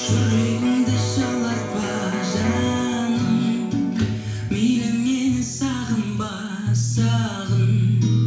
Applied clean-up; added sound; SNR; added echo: none; Electric guitar; 12 dB; reverberation time 0.7 s.